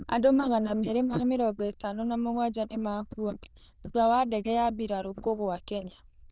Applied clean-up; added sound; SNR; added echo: neural diffusion model UNIVERSE++.